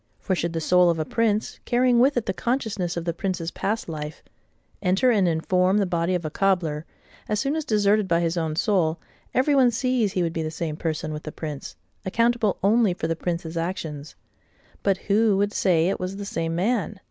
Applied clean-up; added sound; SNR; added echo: none; none; none; none.